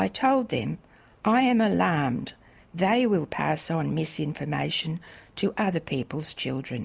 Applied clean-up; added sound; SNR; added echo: none; none; none; none.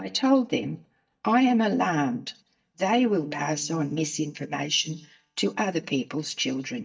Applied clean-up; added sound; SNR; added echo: neural mask model DeepFilterNet 3.